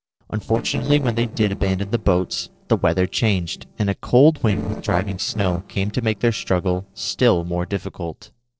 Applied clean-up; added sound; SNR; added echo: neural separator model SepFormer DNS4.